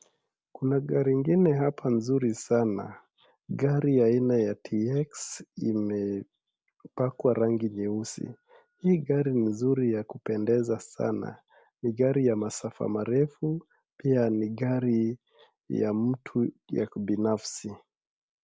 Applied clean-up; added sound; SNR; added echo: none; none; none; none.